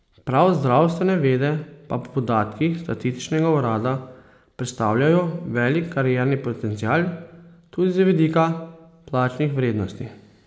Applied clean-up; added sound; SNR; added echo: none; none; none; none.